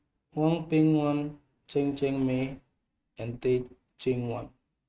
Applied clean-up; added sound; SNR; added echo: neural mask model RNNoise.